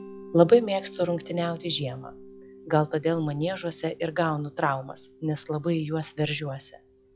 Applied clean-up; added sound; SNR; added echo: classical method log-MMSE.